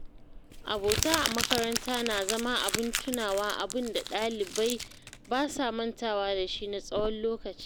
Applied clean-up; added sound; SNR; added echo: none; Crumpling, crinkling; 5 dB; none.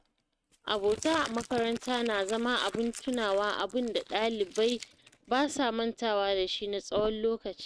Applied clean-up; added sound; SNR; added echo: neural mask model RNNoise.